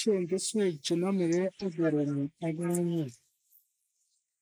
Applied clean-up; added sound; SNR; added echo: neural mask model Resemble Enhance denoiser.